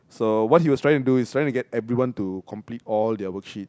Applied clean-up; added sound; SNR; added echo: none; none; none; none.